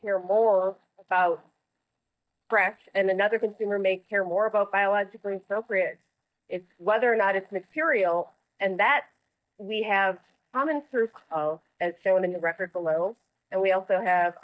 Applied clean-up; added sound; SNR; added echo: neural mask model DeepFilterNet 3.